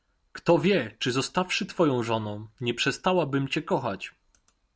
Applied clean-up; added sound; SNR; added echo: none; none; none; none.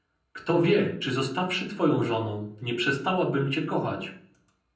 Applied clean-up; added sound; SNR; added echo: none; none; none; reverberation time 0.6 s.